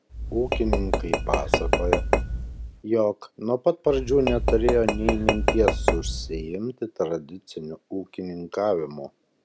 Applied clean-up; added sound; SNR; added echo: none; Tap / Glass; -1 dB; none.